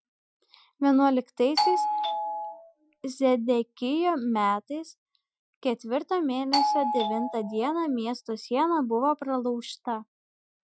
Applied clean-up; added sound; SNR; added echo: classical method Wiener filter.